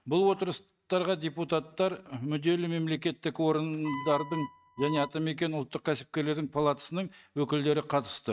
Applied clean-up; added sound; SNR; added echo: neural mask model RNNoise.